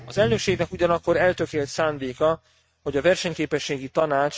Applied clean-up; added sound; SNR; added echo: neural mask model RNNoise.